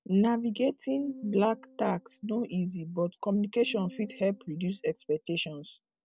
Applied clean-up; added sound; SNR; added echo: neural separator model SepFormer DNS4.